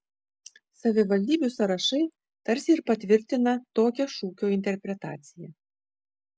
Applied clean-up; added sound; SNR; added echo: none; none; none; none.